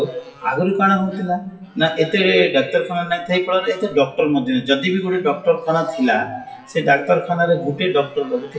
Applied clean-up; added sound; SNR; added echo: classical method WPE with log-MMSE.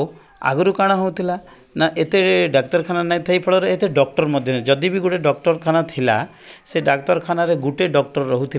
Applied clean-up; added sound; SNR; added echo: none; none; none; none.